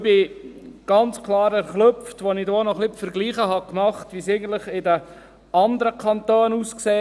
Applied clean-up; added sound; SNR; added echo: none; none; none; none.